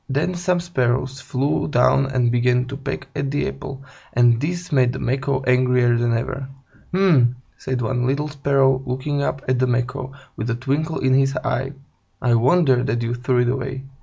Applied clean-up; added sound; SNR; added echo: none; none; none; none.